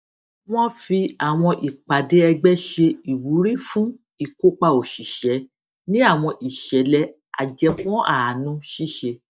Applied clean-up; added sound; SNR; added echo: neural mask model DeepFilterNet 3.